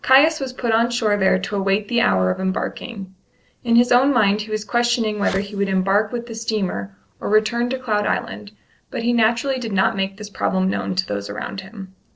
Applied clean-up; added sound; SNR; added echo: neural separator model SepFormer DNS4.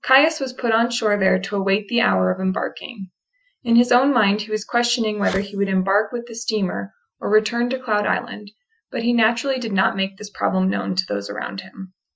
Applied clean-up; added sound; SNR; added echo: classical method Wiener filter.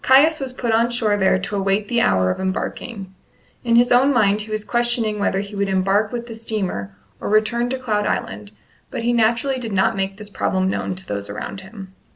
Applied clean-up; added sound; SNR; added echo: none; none; none; none.